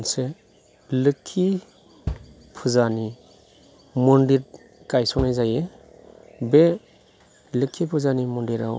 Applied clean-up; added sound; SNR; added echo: none; Bass drum; 15 dB; none.